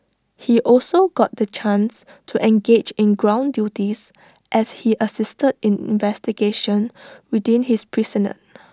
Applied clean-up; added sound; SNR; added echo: none; none; none; none.